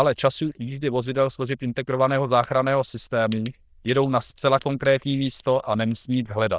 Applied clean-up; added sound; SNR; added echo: neural diffusion model UNIVERSE++.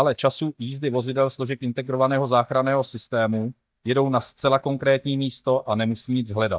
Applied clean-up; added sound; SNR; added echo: neural mask model DeepFilterNet 3.